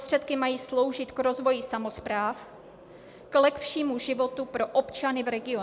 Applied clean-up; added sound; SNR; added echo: none; none; none; none.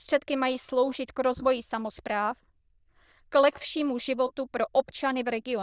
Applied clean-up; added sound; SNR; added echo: neural diffusion model UNIVERSE++.